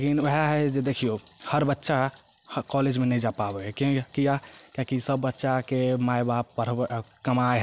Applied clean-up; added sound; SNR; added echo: none; none; none; none.